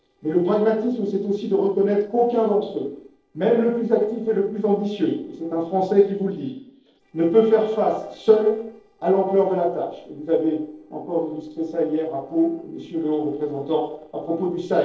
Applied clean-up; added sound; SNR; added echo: neural separator model SepFormer DNS4.